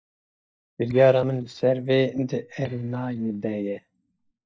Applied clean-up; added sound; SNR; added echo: neural mask model DeepFilterNet 3.